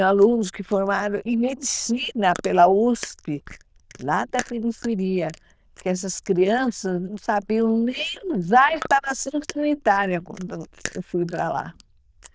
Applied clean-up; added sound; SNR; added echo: neural diffusion model UNIVERSE++.